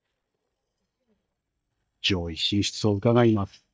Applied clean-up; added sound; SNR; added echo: neural mask model DeepFilterNet 3.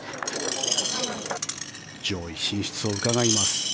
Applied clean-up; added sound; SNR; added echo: none; Screech; 0 dB; none.